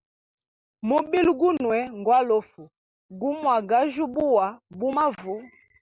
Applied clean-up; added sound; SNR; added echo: none; none; none; none.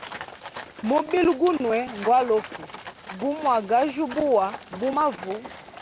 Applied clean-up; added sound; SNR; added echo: none; Livestock, farm animals, working animals; 15 dB; none.